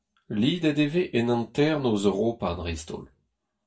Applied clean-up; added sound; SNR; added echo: none; none; none; reverberation time 0.2 s.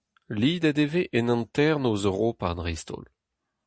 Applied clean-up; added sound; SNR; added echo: none; none; none; none.